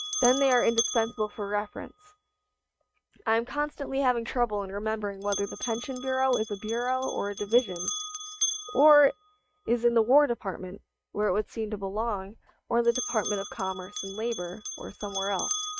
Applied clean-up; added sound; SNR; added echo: neural mask model RNNoise.